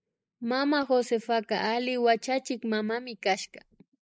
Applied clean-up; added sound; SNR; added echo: neural mask model Resemble Enhance denoiser.